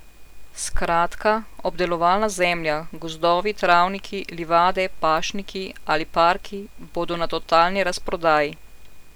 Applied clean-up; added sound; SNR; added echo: none; none; none; none.